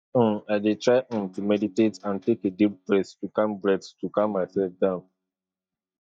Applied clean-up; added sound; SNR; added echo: neural mask model DeepFilterNet 3.